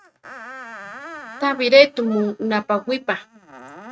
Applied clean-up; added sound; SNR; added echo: neural mask model RNNoise.